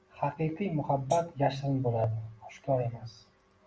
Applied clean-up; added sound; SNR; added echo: none; Hi-hat; 18 dB; none.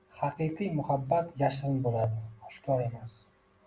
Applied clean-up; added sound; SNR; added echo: none; none; none; none.